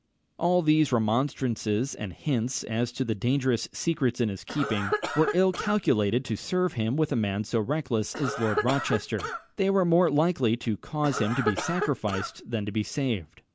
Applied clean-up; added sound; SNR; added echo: none; Cough; 6 dB; none.